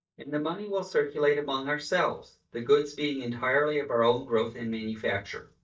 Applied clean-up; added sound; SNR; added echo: neural mask model DeepFilterNet 3.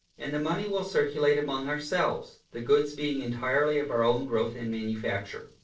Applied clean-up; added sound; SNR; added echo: neural separator model SepFormer DNS4.